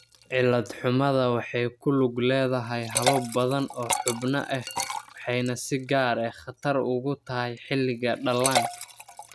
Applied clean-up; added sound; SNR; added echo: none; Liquid; 8 dB; none.